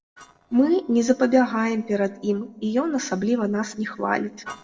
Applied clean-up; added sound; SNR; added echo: neural separator model SepFormer DNS4.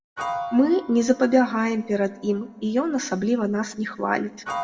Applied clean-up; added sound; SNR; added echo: none; Piano; 13 dB; reverberation time 1.3 s.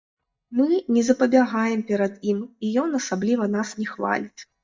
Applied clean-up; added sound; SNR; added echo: neural mask model DeepFilterNet 3.